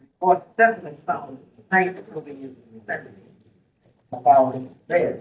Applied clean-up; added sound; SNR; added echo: neural mask model DeepFilterNet 3.